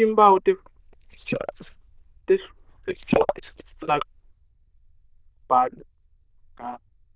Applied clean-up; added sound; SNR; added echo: neural diffusion model UNIVERSE++.